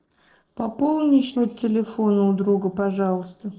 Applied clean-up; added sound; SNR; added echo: neural separator model SepFormer DNS4.